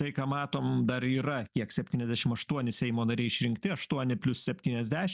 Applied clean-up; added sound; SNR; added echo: none; none; none; none.